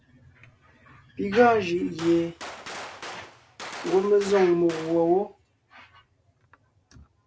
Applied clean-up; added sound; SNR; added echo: none; Gunshot, gunfire; 14 dB; none.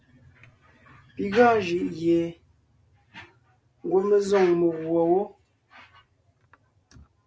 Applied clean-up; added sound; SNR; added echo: none; none; none; none.